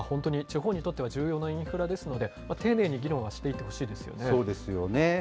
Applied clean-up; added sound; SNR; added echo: none; none; none; none.